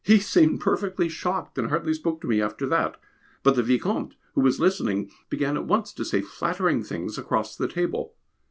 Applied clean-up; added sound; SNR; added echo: none; none; none; none.